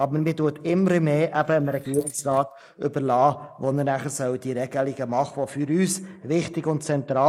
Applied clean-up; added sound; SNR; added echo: neural mask model Resemble Enhance denoiser.